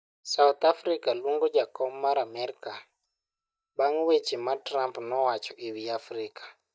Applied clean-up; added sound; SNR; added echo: neural mask model DeepFilterNet 3.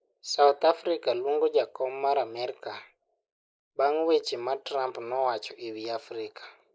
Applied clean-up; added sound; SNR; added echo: neural mask model Resemble Enhance denoiser.